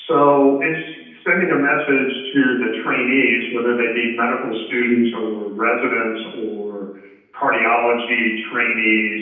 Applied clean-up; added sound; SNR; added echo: none; none; none; reverberation time 0.9 s.